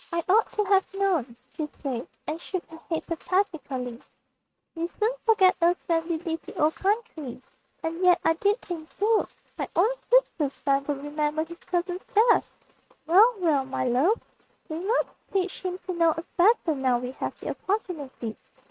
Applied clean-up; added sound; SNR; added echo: neural mask model RNNoise.